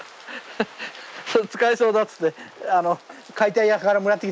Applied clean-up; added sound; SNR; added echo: none; none; none; none.